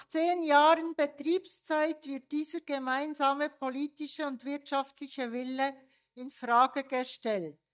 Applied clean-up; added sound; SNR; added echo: neural mask model DeepFilterNet 3.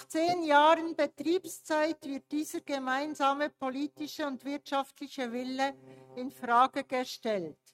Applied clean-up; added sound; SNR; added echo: neural mask model RNNoise.